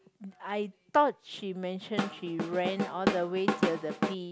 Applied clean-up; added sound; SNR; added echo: none; Drum / Drum kit; 0 dB; none.